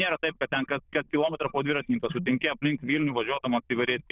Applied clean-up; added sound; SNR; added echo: neural diffusion model UNIVERSE++.